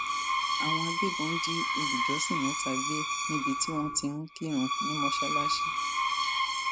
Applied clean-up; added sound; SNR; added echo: none; Screech; -4 dB; none.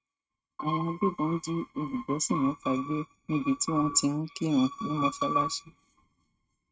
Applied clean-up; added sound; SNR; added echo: neural mask model RNNoise.